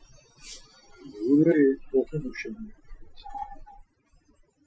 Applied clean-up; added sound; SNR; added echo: classical method Wiener filter.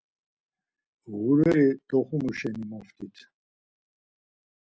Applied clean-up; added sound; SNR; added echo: none; none; none; none.